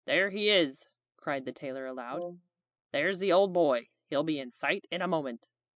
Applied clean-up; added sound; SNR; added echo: classical method spectral subtraction.